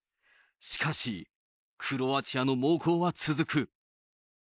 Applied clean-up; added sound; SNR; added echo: neural mask model Resemble Enhance denoiser.